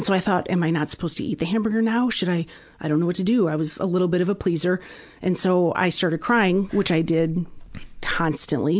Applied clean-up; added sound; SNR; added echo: none; Breathing; 14 dB; none.